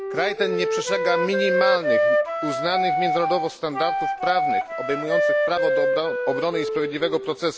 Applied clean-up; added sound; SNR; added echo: none; Wind instrument, woodwind instrument; -3 dB; none.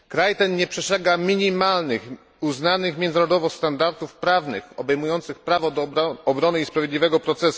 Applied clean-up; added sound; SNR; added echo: none; none; none; none.